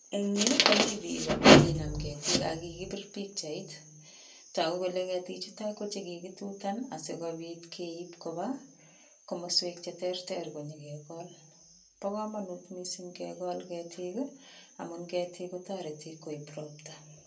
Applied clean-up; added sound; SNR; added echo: none; none; none; reverberation time 0.2 s.